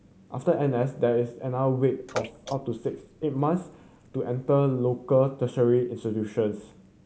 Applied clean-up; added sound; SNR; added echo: none; Bathtub (filling or washing) / Water / Splash, splatter; 15 dB; none.